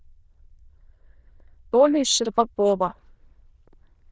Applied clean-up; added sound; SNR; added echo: neural diffusion model UNIVERSE++.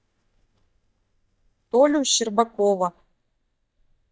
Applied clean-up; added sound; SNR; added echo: neural mask model DeepFilterNet 3.